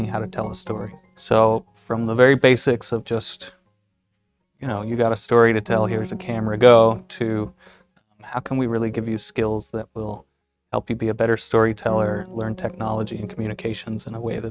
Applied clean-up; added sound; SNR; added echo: neural mask model RNNoise.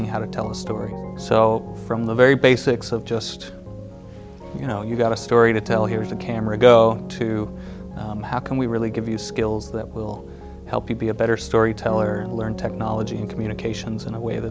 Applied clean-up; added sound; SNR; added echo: none; Bass guitar; 13 dB; none.